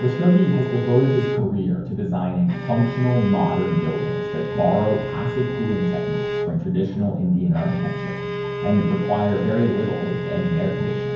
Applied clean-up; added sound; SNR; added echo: none; Bowed string instrument; 7 dB; reverberation time 0.9 s.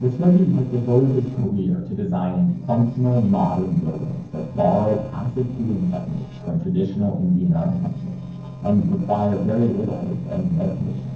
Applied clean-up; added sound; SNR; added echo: neural separator model SepFormer DNS4.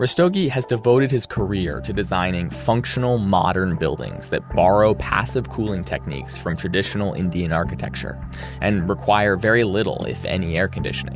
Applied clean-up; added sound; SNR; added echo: none; none; none; none.